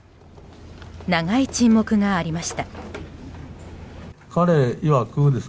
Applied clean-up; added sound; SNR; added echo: none; none; none; none.